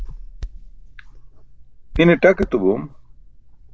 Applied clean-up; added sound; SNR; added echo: none; Hands; 13 dB; none.